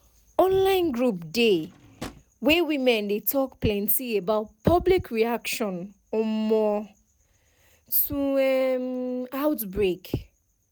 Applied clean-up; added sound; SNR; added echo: none; Drawer open or close; 19 dB; none.